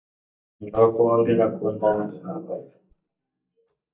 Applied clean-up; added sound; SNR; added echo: neural mask model DeepFilterNet 3.